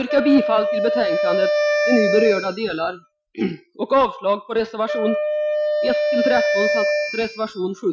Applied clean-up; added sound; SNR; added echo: classical method Wiener filter.